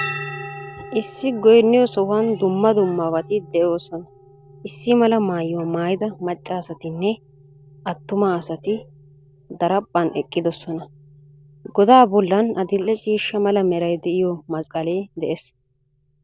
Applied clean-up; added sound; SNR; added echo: none; Bell; 18 dB; none.